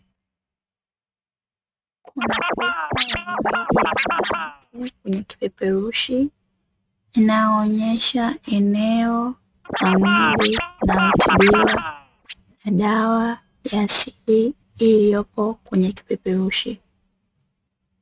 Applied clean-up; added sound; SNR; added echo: neural mask model RNNoise.